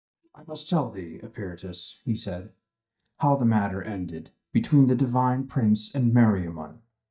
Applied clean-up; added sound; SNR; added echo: neural mask model DeepFilterNet 3.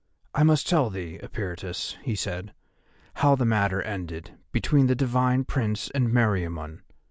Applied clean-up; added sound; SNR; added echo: none; none; none; none.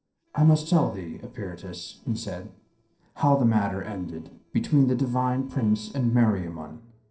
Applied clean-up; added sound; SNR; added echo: neural separator model SepFormer DNS4.